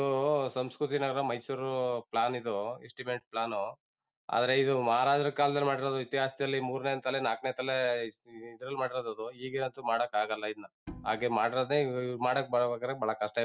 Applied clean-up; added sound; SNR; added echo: none; Bowed string instrument; 19 dB; none.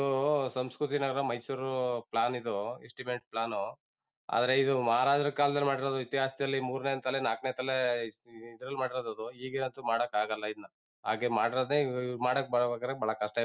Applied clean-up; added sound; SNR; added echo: none; none; none; none.